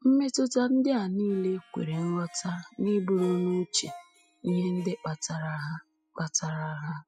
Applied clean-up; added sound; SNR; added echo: classical method spectral subtraction.